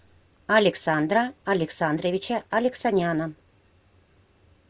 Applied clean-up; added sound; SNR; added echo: none; none; none; none.